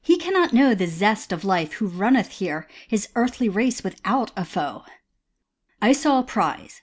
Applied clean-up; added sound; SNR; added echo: none; none; none; none.